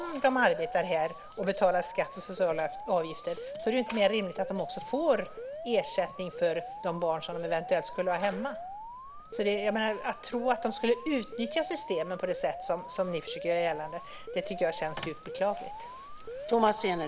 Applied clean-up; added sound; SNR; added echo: none; Alarm; 12 dB; none.